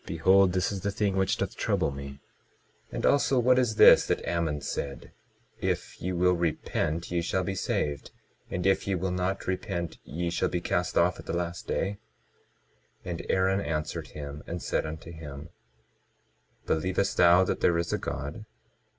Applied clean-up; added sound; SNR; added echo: none; none; none; none.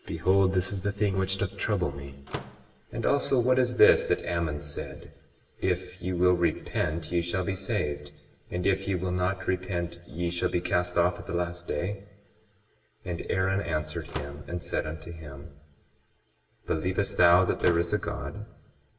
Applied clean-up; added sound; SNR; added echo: none; Slam / Microwave oven; 13 dB; reverberation time 0.8 s.